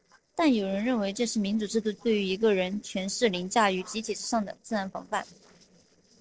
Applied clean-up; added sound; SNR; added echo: neural separator model SepFormer DNS4.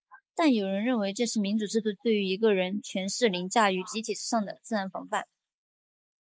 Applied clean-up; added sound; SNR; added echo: neural mask model Resemble Enhance denoiser.